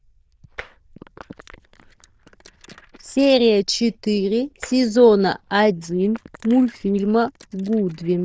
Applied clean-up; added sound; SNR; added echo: neural diffusion model UNIVERSE++.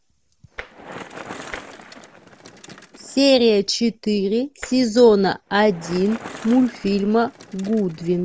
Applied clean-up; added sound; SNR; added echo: none; Bicycle + Tap; 19 dB; none.